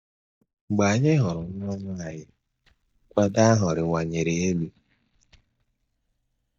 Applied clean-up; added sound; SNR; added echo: neural mask model DeepFilterNet 3.